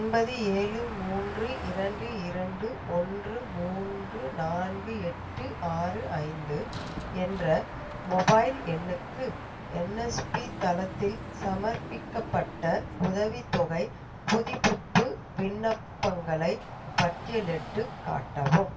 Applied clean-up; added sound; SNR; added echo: none; Car passing by / Traffic noise, roadway noise / Engine; 10 dB; reverberation time 0.2 s.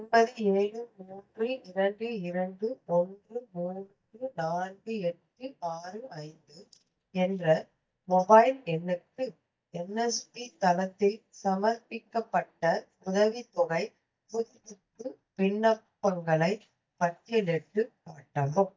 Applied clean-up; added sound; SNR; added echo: neural mask model DeepFilterNet 3.